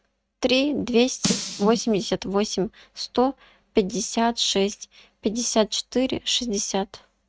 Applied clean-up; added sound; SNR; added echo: neural mask model RNNoise.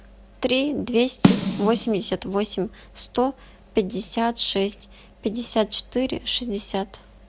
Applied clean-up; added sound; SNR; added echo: none; Snare drum; 0 dB; none.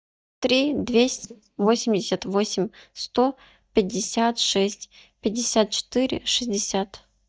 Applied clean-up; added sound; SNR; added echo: neural mask model DeepFilterNet 3.